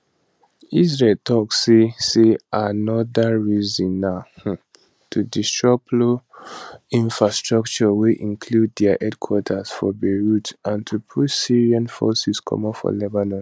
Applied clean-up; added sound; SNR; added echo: none; none; none; none.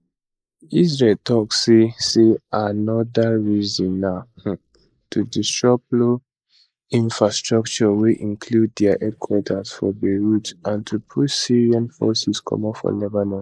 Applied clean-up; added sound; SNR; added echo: neural mask model Resemble Enhance denoiser.